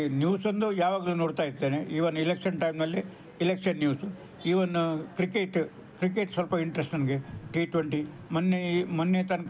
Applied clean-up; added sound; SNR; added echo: none; none; none; none.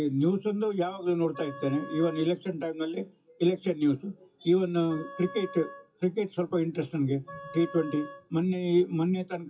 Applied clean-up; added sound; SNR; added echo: classical method WPE with log-MMSE.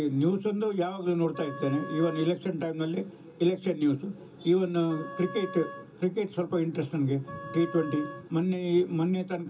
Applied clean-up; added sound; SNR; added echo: none; Wind instrument, woodwind instrument; 15 dB; reverberation time 0.2 s.